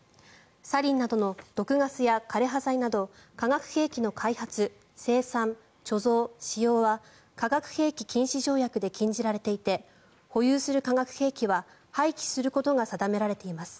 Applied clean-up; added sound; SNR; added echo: none; none; none; none.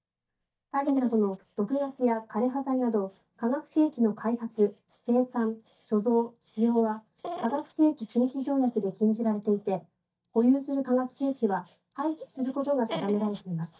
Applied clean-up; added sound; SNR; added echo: neural mask model DeepFilterNet 3.